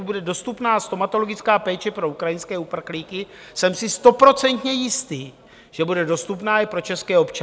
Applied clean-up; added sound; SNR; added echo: none; none; none; none.